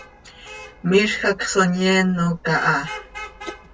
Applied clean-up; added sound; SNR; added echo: none; Traffic noise, roadway noise / Vehicle horn, car horn, honking; 18 dB; none.